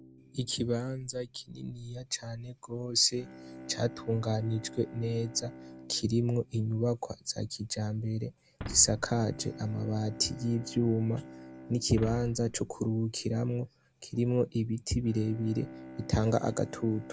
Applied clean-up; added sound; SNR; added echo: none; Boom + Bowed string instrument; 16 dB; none.